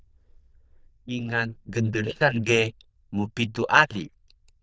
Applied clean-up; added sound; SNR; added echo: neural diffusion model UNIVERSE++.